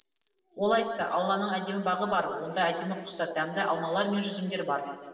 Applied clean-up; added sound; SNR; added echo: none; Chime; 7 dB; reverberation time 1.3 s.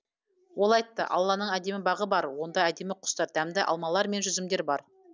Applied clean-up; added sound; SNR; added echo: none; none; none; none.